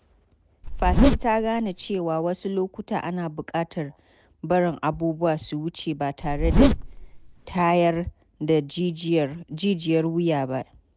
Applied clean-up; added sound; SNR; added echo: none; Zipper (clothing); -4 dB; none.